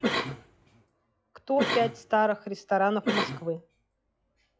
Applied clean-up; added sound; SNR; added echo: classical method log-MMSE.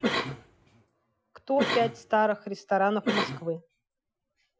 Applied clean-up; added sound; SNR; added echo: classical method Wiener filter.